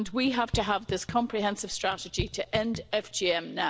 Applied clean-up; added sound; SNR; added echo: none; Raindrop / Drip; 11 dB; none.